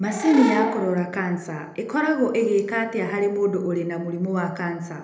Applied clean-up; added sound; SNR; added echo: none; Animal / Brass instrument; 9 dB; reverberation time 0.8 s.